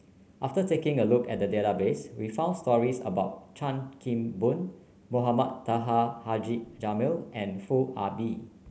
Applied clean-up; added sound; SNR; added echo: none; none; none; none.